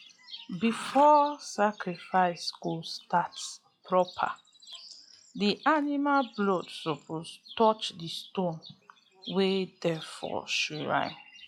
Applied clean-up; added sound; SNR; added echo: classical method log-MMSE.